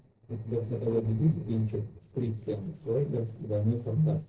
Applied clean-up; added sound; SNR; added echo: neural separator model SepFormer DNS4.